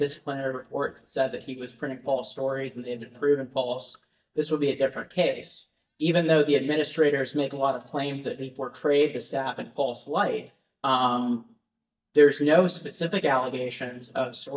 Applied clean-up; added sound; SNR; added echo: neural mask model DeepFilterNet 3.